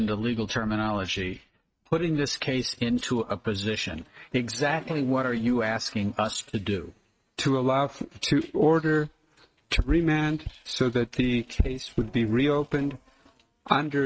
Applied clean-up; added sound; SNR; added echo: neural mask model RNNoise.